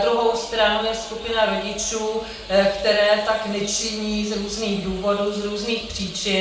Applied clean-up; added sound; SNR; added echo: none; Chirp, tweet; 18 dB; reverberation time 0.5 s.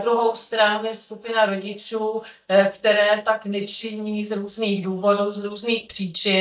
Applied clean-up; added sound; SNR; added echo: neural mask model DeepFilterNet 3.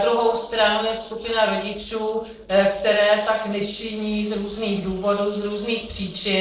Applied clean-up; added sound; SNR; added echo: neural separator model SepFormer DNS4.